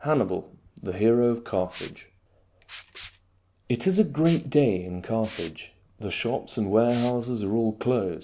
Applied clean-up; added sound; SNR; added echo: none; Liquid; 19 dB; none.